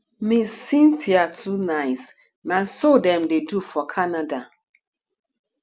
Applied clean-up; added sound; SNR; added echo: none; none; none; none.